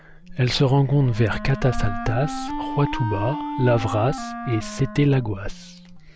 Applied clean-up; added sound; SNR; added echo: none; Wind instrument, woodwind instrument; 10 dB; none.